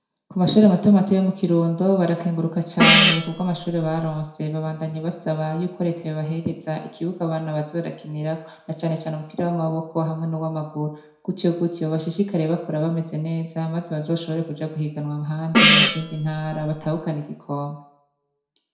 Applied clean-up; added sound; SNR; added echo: none; Gong; -4 dB; reverberation time 0.5 s.